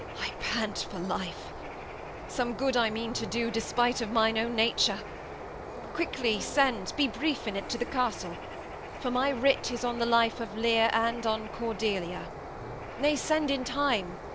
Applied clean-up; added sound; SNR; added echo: none; Bird; 10 dB; none.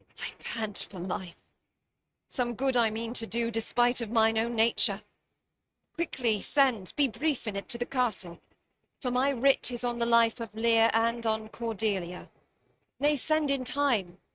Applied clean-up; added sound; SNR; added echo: neural mask model RNNoise.